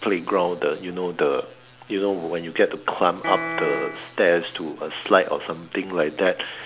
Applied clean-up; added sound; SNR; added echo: none; Piano; 6 dB; none.